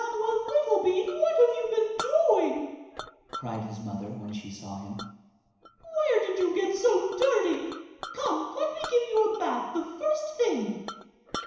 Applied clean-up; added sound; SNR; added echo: none; Chink, clink; 17 dB; reverberation time 1.0 s.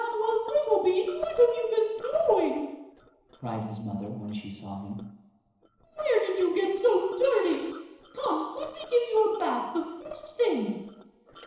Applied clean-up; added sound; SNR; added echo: neural separator model SepFormer DNS4.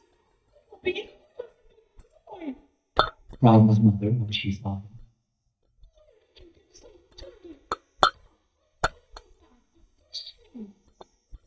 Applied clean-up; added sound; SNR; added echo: neural mask model DeepFilterNet 3.